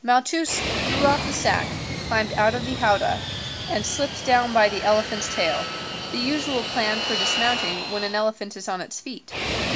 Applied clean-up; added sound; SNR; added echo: none; Fixed-wing aircraft, airplane; 4 dB; none.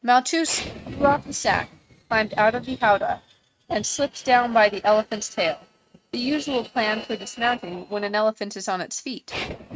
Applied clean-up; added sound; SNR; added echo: neural mask model RNNoise.